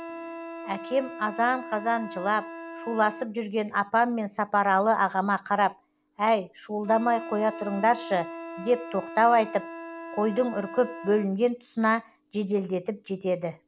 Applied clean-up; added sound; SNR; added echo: none; Wind instrument, woodwind instrument; 14 dB; none.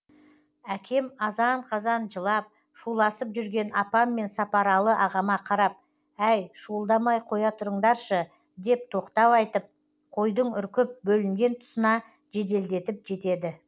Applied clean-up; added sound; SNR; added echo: none; none; none; none.